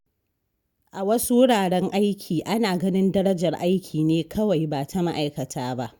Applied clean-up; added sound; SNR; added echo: none; none; none; none.